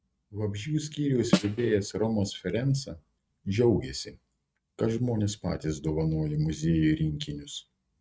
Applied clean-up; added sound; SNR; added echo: neural mask model RNNoise.